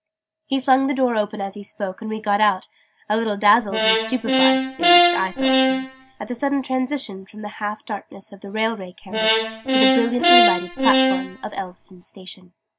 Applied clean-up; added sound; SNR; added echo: none; Brass instrument; -5 dB; none.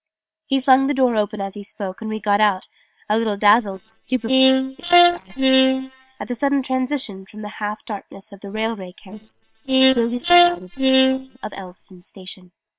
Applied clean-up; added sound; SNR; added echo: neural separator model SepFormer WHAM!.